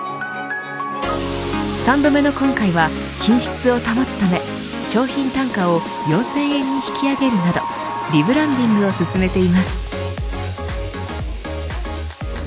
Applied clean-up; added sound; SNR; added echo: none; none; none; none.